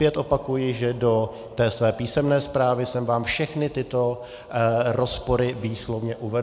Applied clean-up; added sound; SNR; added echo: none; none; none; none.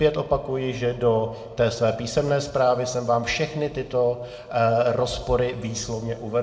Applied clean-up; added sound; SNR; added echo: none; none; none; reverberation time 1.2 s.